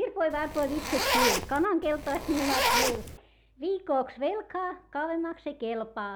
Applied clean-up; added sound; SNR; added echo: none; Zipper (clothing); -1 dB; none.